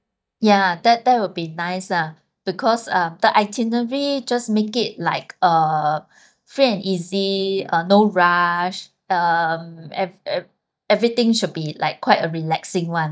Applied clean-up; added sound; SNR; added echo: neural mask model DeepFilterNet 3.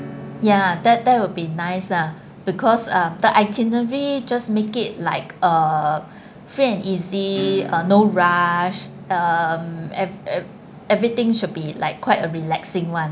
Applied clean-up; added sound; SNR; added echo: none; Acoustic guitar / Strum; 19 dB; none.